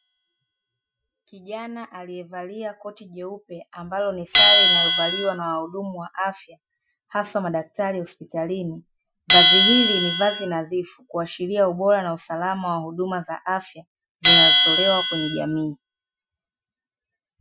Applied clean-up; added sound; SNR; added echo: classical method Wiener filter.